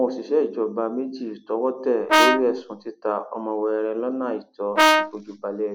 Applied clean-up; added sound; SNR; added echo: none; Brass instrument; -5 dB; none.